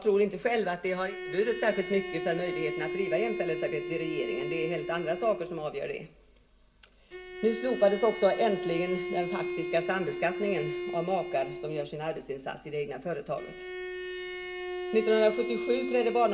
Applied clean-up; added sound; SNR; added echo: none; Bowed string instrument; 6 dB; reverberation time 0.8 s.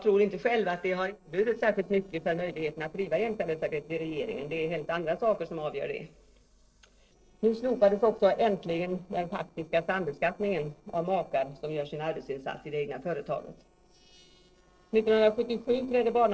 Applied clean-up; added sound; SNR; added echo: neural separator model SepFormer DNS4.